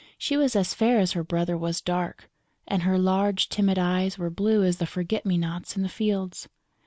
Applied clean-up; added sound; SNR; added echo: none; none; none; none.